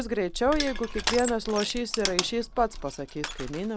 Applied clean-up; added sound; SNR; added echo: none; Crushing; 6 dB; none.